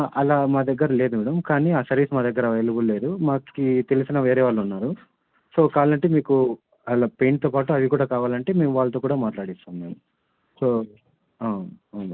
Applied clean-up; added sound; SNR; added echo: none; none; none; none.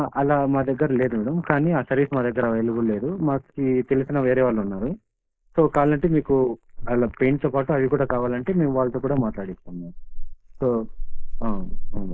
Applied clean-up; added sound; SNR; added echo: neural mask model Resemble Enhance denoiser.